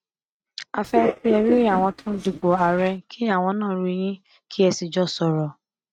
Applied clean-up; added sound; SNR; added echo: neural mask model RNNoise.